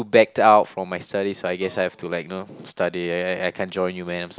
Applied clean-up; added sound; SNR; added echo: none; none; none; none.